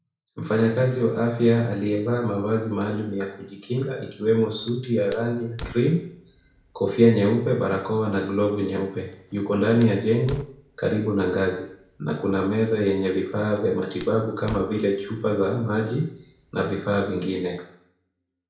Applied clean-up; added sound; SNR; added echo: none; Fire; 19 dB; reverberation time 0.6 s.